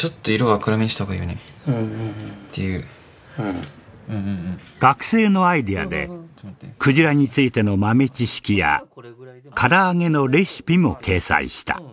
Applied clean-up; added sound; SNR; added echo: none; none; none; none.